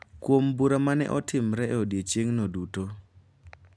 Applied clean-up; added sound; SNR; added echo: none; none; none; none.